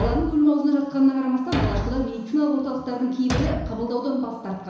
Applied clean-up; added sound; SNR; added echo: none; Thump, thud; 7 dB; reverberation time 1.0 s.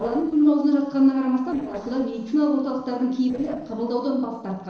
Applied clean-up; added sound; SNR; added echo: neural separator model SepFormer DNS4.